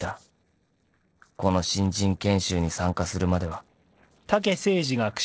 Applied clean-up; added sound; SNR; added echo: neural separator model SepFormer DNS4.